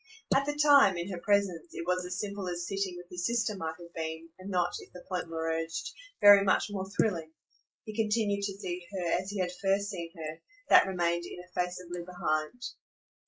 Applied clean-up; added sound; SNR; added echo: neural mask model Resemble Enhance denoiser.